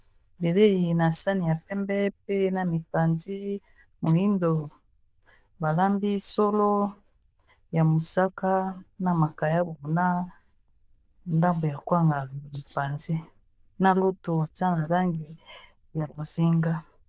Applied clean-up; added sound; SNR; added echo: neural diffusion model UNIVERSE++.